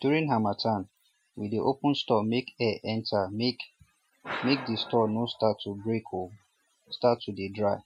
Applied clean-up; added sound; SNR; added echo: classical method Wiener filter.